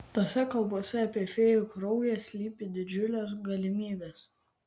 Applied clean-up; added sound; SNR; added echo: none; none; none; none.